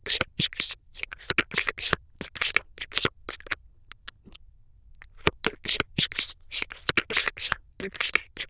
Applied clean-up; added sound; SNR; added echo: neural diffusion model UNIVERSE++.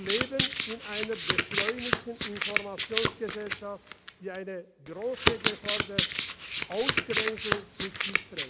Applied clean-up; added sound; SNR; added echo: none; Domestic sounds, home sounds; -5 dB; none.